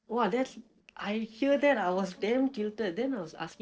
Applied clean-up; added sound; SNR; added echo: neural separator model SepFormer DNS4.